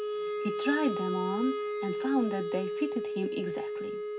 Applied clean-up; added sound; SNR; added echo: none; Wind instrument, woodwind instrument; 1 dB; reverberation time 0.4 s.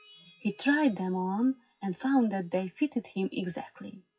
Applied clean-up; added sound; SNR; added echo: classical method WPE with log-MMSE.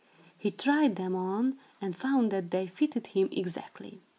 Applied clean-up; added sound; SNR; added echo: none; none; none; none.